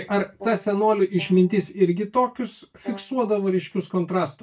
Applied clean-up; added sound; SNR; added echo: neural mask model DeepFilterNet 3.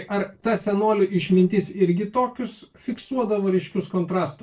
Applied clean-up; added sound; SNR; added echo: neural separator model SepFormer DNS4.